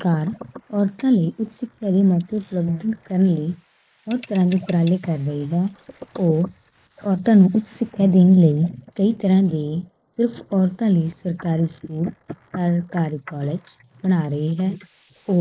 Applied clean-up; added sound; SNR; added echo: neural mask model Resemble Enhance denoiser.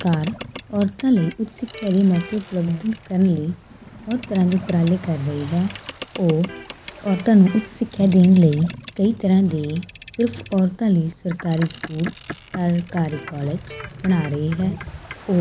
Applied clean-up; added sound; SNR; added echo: none; Electric guitar + Boat, Water vehicle; 16 dB; none.